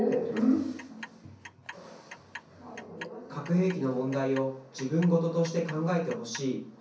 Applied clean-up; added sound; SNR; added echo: none; Clock; 19 dB; reverberation time 0.6 s.